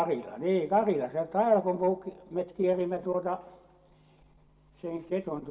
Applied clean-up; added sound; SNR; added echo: none; none; none; reverberation time 0.8 s.